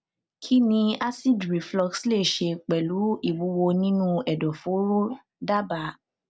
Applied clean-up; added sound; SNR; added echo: none; none; none; none.